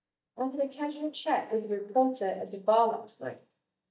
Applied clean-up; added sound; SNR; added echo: neural mask model DeepFilterNet 3.